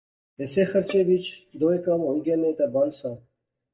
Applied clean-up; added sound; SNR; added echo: neural mask model DeepFilterNet 3.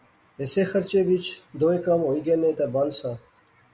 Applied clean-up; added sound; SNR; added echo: none; none; none; none.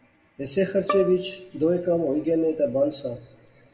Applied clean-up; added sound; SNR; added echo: none; Bowed string instrument; 10 dB; reverberation time 1.1 s.